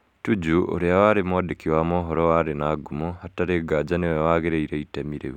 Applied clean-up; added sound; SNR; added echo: none; none; none; none.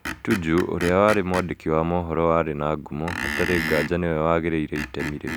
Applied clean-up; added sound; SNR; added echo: none; Screech; 10 dB; none.